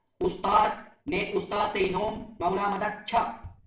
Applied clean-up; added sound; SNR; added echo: none; none; none; reverberation time 0.6 s.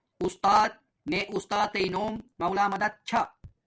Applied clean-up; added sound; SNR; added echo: none; none; none; none.